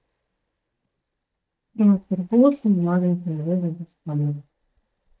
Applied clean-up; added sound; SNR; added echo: neural mask model DeepFilterNet 3.